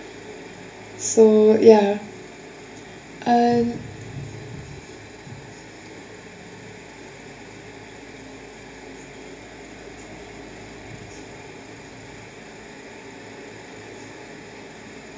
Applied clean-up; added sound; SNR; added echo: none; none; none; reverberation time 0.3 s.